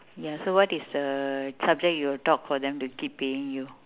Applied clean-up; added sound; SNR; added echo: none; none; none; none.